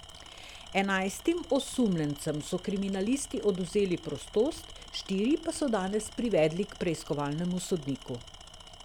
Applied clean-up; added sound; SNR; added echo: none; Tools; 17 dB; none.